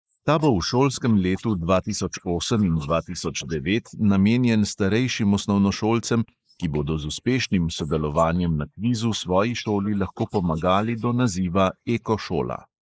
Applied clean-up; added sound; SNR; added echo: neural mask model Resemble Enhance denoiser.